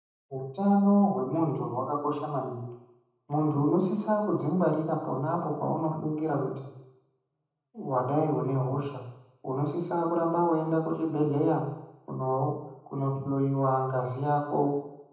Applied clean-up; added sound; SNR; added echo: none; none; none; reverberation time 0.8 s.